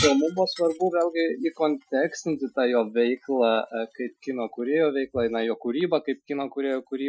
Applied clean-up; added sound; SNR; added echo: classical method Wiener filter.